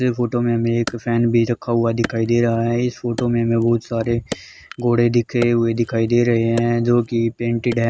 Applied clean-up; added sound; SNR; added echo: neural mask model RNNoise.